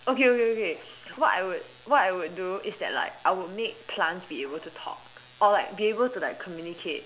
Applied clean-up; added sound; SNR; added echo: none; none; none; none.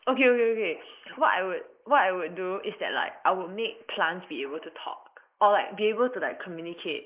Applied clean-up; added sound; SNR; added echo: neural mask model Resemble Enhance denoiser.